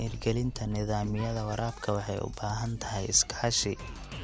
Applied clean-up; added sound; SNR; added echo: none; Drum kit; 11 dB; none.